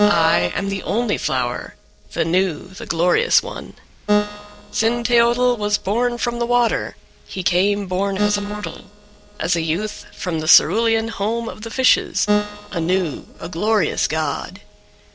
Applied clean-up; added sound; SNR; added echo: neural separator model SepFormer DNS4.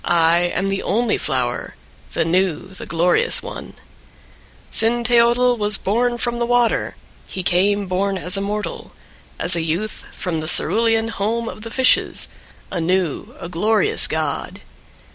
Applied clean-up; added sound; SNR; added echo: none; none; none; none.